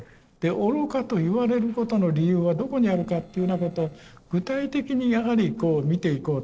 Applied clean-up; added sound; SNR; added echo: neural separator model SepFormer DNS4.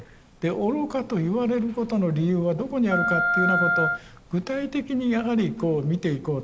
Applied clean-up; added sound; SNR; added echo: none; Wind instrument, woodwind instrument; 0 dB; none.